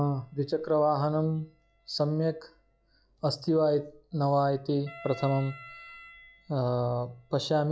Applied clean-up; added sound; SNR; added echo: classical method log-MMSE.